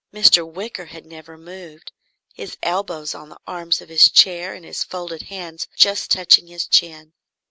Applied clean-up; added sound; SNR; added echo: none; none; none; none.